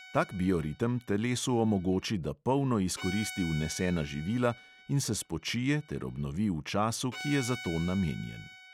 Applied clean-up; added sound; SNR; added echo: none; Bowed string instrument; 16 dB; none.